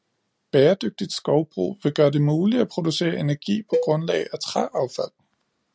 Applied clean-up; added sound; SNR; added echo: none; Cowbell; 8 dB; none.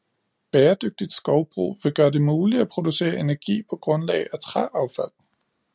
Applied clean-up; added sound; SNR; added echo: none; none; none; none.